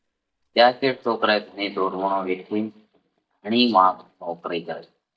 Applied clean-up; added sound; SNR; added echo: neural mask model DeepFilterNet 3.